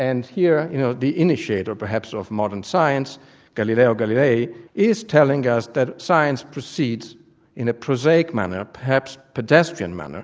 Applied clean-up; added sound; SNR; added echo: none; none; none; none.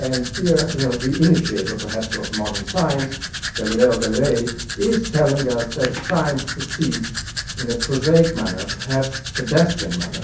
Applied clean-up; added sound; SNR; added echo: none; Domestic sounds, home sounds; 8 dB; reverberation time 0.6 s.